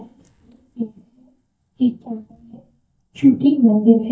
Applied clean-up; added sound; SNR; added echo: neural mask model DeepFilterNet 3.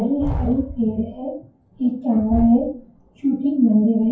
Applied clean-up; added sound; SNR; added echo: classical method WPE with log-MMSE.